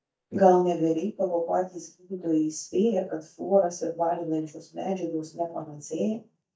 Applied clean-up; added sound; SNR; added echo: neural mask model DeepFilterNet 3.